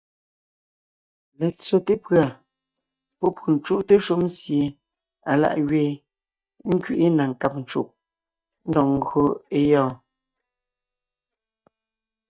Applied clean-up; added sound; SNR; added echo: neural mask model DeepFilterNet 3.